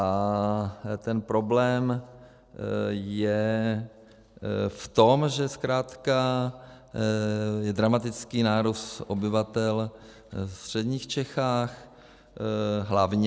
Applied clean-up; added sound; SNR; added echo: none; none; none; none.